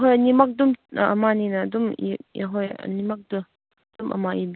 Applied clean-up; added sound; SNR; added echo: none; none; none; none.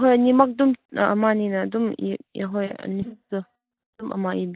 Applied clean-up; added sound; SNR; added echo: neural mask model DeepFilterNet 3.